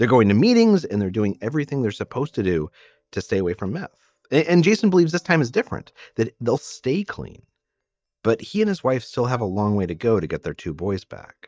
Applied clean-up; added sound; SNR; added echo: neural mask model DeepFilterNet 3.